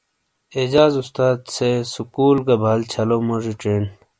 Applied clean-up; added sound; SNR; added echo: none; none; none; none.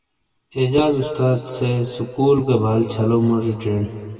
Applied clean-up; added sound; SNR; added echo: none; none; none; reverberation time 2.4 s.